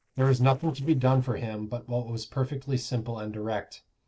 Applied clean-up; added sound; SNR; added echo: neural separator model SepFormer DNS4.